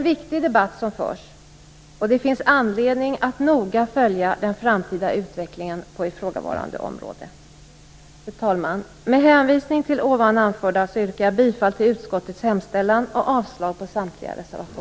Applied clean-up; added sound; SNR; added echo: none; none; none; none.